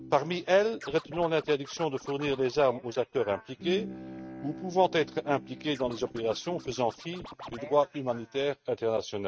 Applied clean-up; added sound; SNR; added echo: neural mask model RNNoise.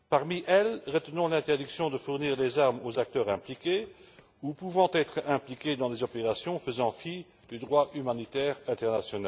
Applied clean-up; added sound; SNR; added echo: none; none; none; none.